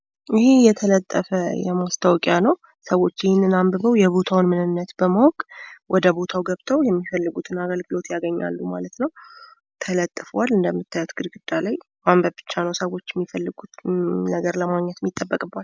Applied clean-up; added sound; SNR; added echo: none; none; none; none.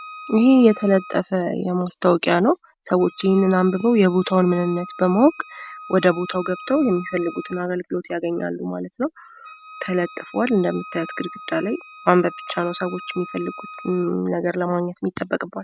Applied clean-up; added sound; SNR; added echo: none; Wind instrument, woodwind instrument; 19 dB; none.